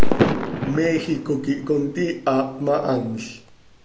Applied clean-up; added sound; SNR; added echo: none; Fireworks; -1 dB; none.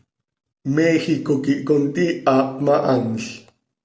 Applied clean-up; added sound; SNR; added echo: none; none; none; none.